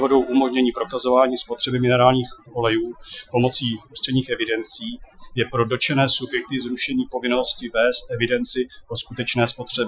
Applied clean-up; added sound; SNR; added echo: classical method Wiener filter.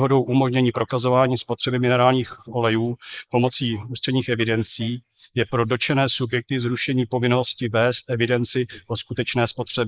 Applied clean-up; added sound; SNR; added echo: neural mask model Resemble Enhance denoiser.